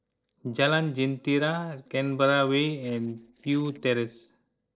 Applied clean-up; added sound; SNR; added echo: neural separator model SepFormer DNS4.